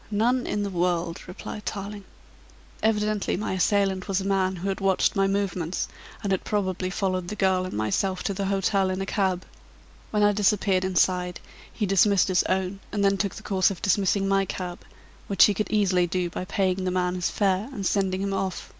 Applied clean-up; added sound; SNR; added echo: none; none; none; none.